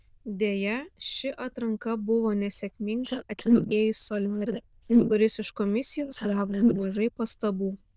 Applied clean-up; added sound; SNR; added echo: neural diffusion model UNIVERSE++.